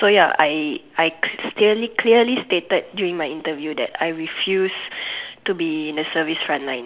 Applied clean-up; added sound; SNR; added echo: none; none; none; none.